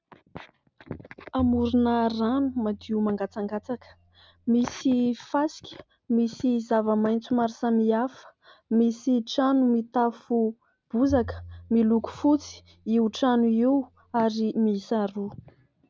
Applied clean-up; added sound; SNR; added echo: none; Bowed string instrument; 18 dB; none.